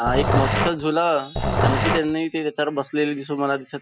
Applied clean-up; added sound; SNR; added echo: none; Growling; -1 dB; none.